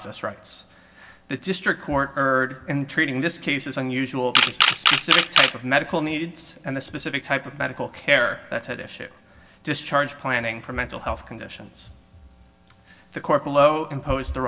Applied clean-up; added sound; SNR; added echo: none; Camera; -5 dB; reverberation time 0.9 s.